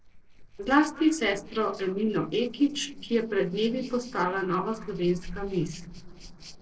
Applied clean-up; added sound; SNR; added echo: neural separator model SepFormer DNS4.